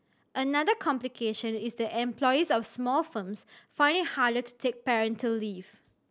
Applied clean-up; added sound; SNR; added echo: none; none; none; none.